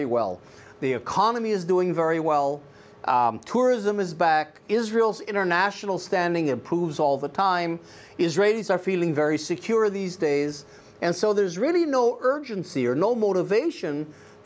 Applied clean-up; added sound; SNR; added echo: none; none; none; none.